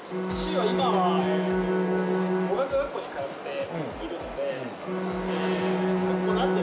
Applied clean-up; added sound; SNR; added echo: none; Bowed string instrument; -2 dB; none.